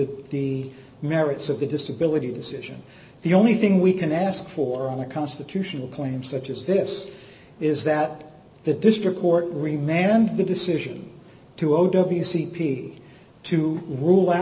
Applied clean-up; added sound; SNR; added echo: none; none; none; none.